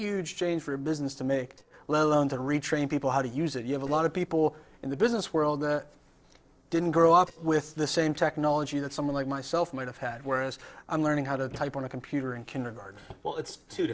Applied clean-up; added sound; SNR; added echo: neural separator model SepFormer DNS4.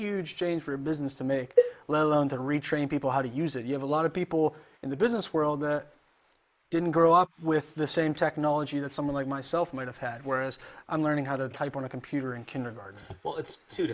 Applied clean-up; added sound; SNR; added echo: neural mask model Resemble Enhance denoiser.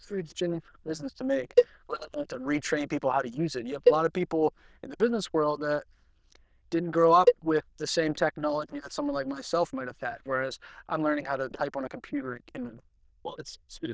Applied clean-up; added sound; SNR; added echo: neural diffusion model UNIVERSE++.